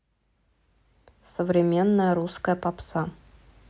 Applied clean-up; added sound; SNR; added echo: none; none; none; none.